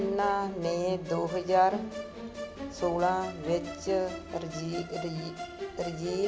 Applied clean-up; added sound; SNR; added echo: none; Musical instrument; 9 dB; none.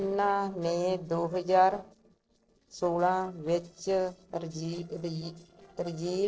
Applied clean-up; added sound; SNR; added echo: neural separator model SepFormer DNS4.